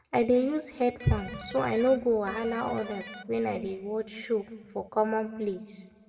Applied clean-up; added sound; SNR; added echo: none; Electric guitar; 14 dB; reverberation time 1.2 s.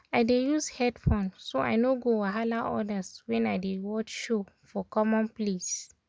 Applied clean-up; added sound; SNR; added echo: none; none; none; none.